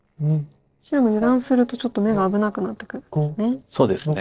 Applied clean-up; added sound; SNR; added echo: neural separator model SepFormer DNS4.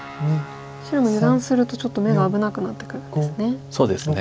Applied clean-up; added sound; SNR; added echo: none; Guitar; 16 dB; none.